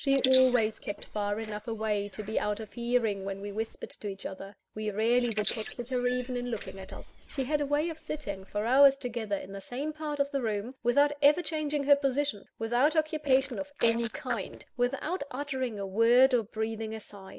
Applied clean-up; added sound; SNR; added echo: neural mask model Resemble Enhance denoiser.